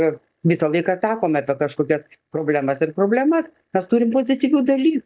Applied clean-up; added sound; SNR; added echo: neural mask model DeepFilterNet 3.